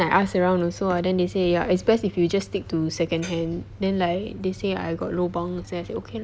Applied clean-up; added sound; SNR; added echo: none; none; none; none.